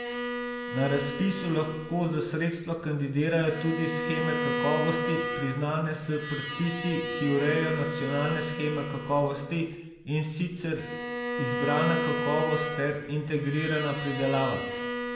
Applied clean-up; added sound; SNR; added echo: none; Bowed string instrument; 4 dB; reverberation time 0.9 s.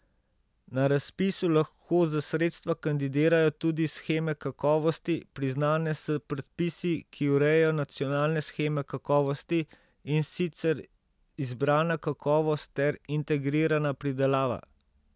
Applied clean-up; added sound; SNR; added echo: none; none; none; none.